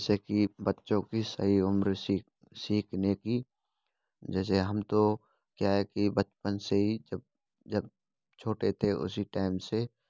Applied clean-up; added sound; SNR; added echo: none; none; none; none.